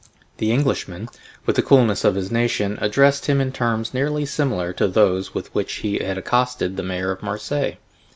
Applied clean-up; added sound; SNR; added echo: none; none; none; none.